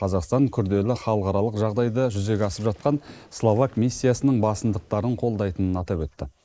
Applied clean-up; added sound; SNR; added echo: neural mask model Resemble Enhance denoiser.